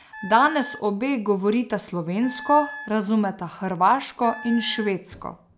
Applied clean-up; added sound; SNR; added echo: none; Wind instrument, woodwind instrument; 15 dB; none.